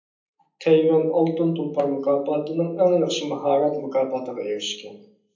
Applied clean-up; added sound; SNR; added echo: none; none; none; reverberation time 0.6 s.